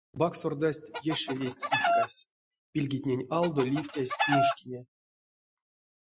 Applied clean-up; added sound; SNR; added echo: classical method Wiener filter.